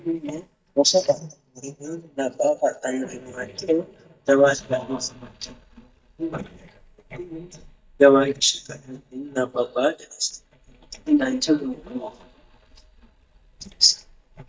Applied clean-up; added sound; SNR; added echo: neural mask model DeepFilterNet 3.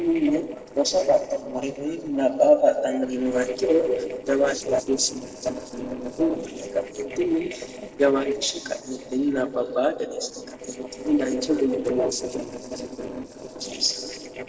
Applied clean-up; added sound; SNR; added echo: neural separator model SepFormer DNS4.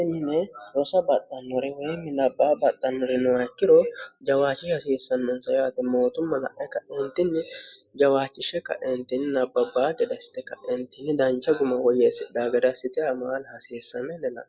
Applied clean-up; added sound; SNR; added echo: none; none; none; none.